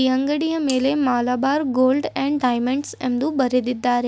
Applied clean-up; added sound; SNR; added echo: none; Cutlery, silverware; 18 dB; none.